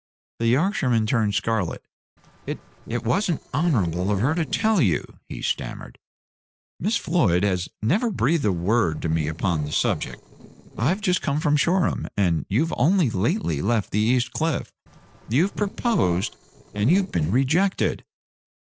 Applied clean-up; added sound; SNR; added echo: neural separator model SepFormer DNS4.